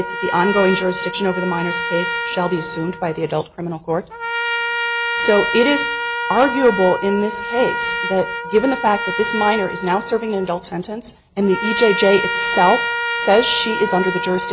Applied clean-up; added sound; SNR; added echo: none; Trumpet; 4 dB; none.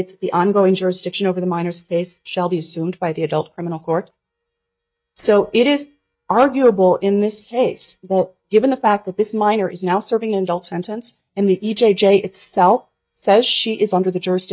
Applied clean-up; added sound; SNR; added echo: neural mask model DeepFilterNet 3.